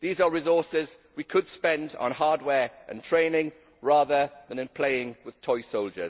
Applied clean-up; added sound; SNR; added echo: none; none; none; none.